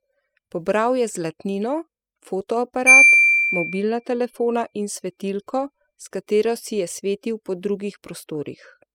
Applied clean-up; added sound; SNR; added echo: classical method spectral subtraction.